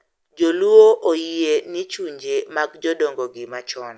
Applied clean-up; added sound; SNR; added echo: none; none; none; none.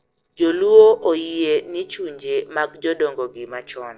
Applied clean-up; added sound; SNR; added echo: neural separator model SepFormer DNS4.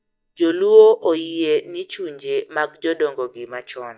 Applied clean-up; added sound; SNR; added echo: neural mask model DeepFilterNet 3.